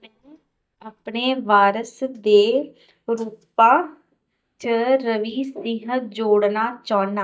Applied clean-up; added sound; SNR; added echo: neural mask model DeepFilterNet 3.